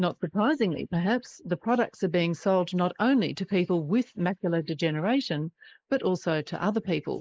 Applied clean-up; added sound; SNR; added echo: neural mask model Resemble Enhance denoiser.